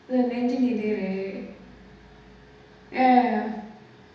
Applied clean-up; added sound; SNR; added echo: none; none; none; reverberation time 0.8 s.